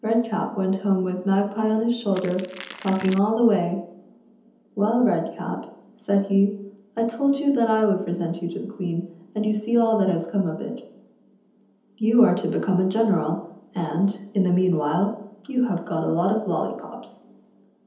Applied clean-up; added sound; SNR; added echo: none; Crackle; 15 dB; reverberation time 0.8 s.